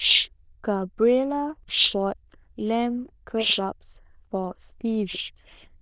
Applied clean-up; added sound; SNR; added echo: neural diffusion model UNIVERSE++.